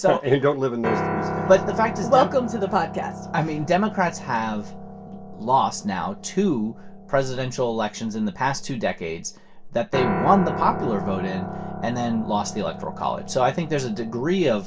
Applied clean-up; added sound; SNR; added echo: none; Piano; 9 dB; reverberation time 0.2 s.